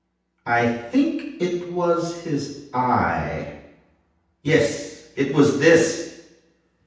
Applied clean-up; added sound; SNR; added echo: none; none; none; reverberation time 0.9 s.